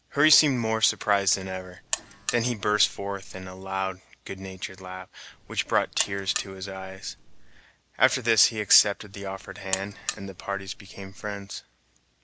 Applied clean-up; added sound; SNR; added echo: none; Alarm; 10 dB; none.